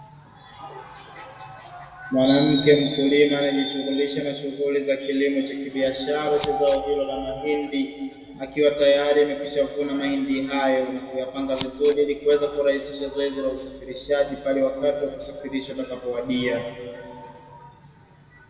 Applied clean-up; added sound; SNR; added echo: none; Scissors; 13 dB; reverberation time 1.9 s.